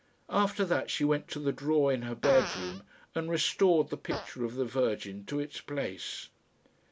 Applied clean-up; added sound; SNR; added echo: none; Fart; 14 dB; none.